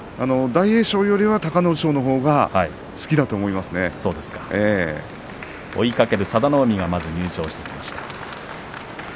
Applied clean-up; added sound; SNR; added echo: none; none; none; none.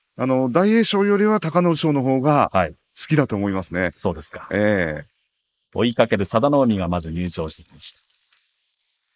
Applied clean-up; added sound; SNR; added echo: neural mask model Resemble Enhance denoiser.